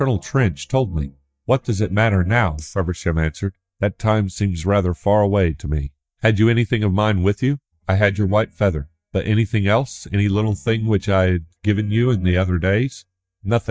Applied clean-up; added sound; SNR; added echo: neural mask model DeepFilterNet 3.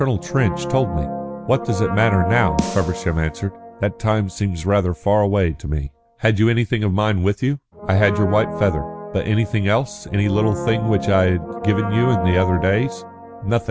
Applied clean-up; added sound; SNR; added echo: none; Snare drum + Brass instrument; 9 dB; none.